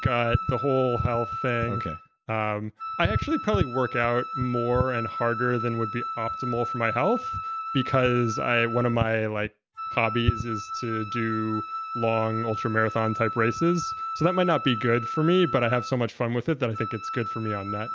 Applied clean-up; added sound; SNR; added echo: none; Wind instrument, woodwind instrument; 7 dB; none.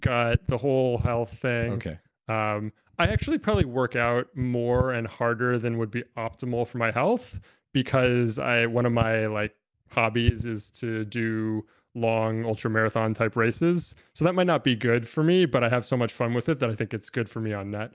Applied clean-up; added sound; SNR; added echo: none; none; none; none.